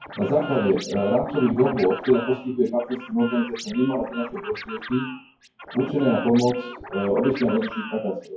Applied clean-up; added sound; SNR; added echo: classical method WPE with log-MMSE.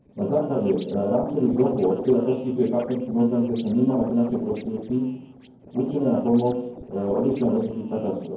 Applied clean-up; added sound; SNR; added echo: neural separator model SepFormer DNS4.